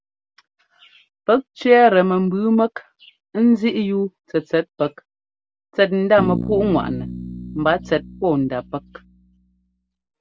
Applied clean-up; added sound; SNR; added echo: none; Bass guitar; 10 dB; none.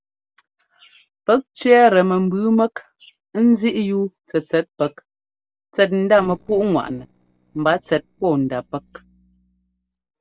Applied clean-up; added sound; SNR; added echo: neural separator model SepFormer DNS4.